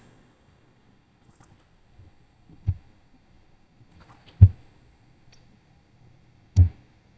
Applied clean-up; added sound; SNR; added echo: neural mask model DeepFilterNet 3.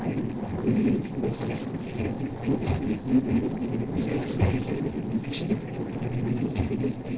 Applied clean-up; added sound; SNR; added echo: neural separator model SepFormer DNS4.